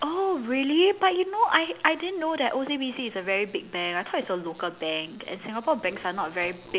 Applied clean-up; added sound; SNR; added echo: none; none; none; none.